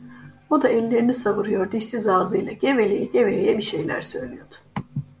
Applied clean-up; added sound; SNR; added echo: none; none; none; none.